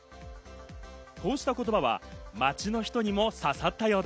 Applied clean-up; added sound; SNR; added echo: none; none; none; none.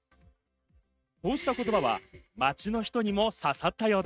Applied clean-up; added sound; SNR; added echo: neural mask model RNNoise.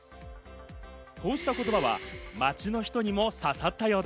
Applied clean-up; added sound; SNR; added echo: none; Breathing; 11 dB; none.